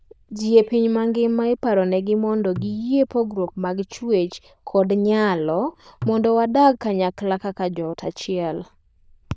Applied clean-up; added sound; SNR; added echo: neural diffusion model UNIVERSE++.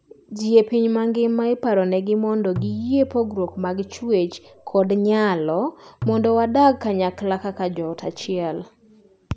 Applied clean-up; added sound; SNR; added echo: none; Tabla; 15 dB; none.